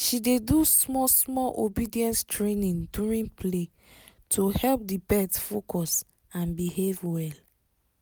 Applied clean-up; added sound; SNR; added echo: none; none; none; none.